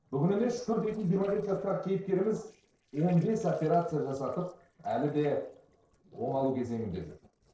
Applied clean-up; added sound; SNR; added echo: neural separator model SepFormer DNS4.